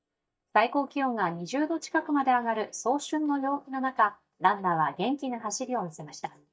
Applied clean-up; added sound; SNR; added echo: neural mask model DeepFilterNet 3.